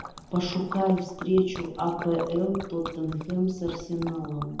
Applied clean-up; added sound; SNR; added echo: none; Liquid; 13 dB; reverberation time 0.8 s.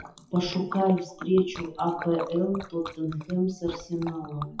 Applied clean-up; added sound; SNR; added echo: classical method WPE with log-MMSE.